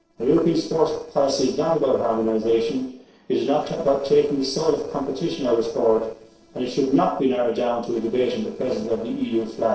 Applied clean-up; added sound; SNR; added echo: neural separator model SepFormer DNS4.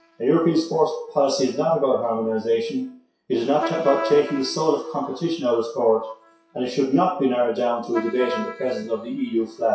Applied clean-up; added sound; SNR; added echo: classical method WPE with log-MMSE.